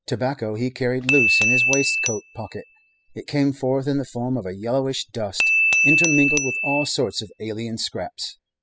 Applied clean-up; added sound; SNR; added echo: classical method spectral subtraction.